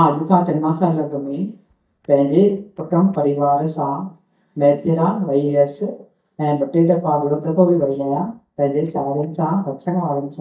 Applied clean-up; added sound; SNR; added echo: neural mask model DeepFilterNet 3.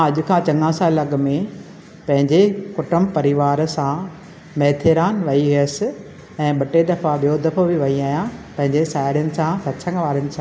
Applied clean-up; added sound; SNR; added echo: none; none; none; none.